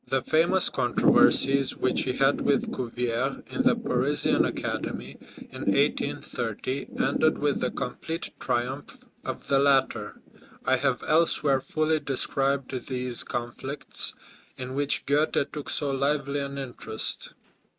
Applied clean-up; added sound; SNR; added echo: neural mask model RNNoise.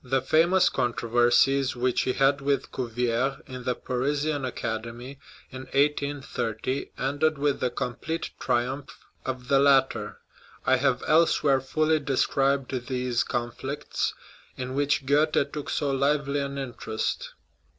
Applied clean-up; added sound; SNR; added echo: none; none; none; none.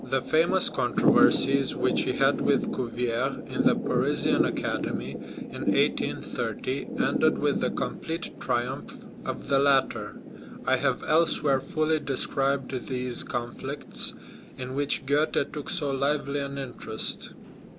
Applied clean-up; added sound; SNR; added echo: none; Thunder / Rain; 4 dB; none.